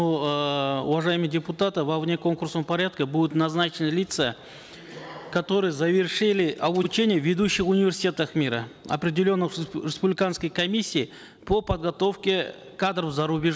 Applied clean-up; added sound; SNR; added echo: none; none; none; none.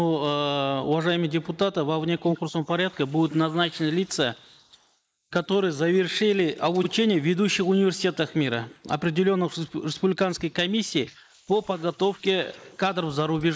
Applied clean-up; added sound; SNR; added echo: neural mask model Resemble Enhance denoiser.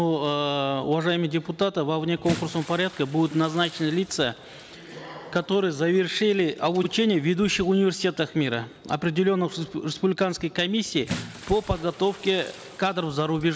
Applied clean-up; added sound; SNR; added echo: none; Bathtub (filling or washing) / Splash, splatter; 19 dB; none.